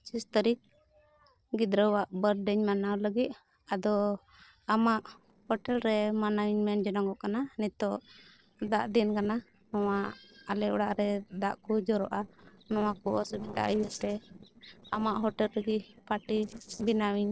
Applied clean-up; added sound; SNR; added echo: neural separator model SepFormer DNS4.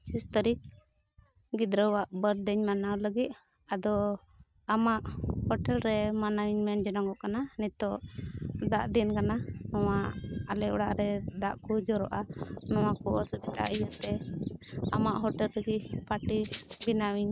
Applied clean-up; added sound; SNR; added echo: neural mask model RNNoise.